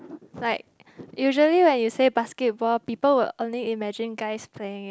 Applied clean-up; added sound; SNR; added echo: none; none; none; none.